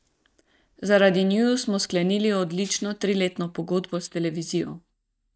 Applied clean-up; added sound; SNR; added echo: neural mask model DeepFilterNet 3.